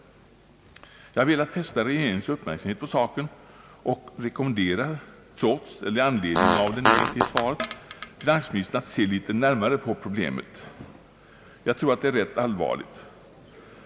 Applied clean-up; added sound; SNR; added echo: none; Fart; -2 dB; none.